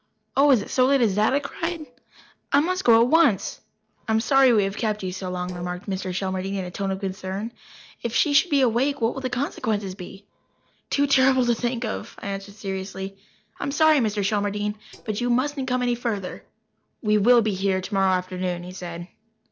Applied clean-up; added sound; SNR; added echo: neural separator model SepFormer DNS4.